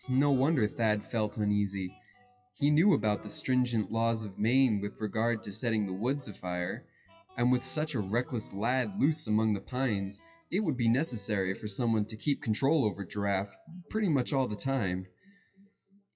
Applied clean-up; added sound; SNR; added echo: classical method WPE with log-MMSE.